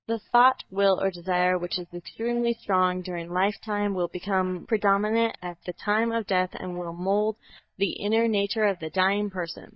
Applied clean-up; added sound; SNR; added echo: neural mask model DeepFilterNet 3.